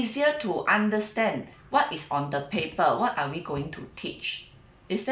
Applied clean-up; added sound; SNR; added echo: none; none; none; none.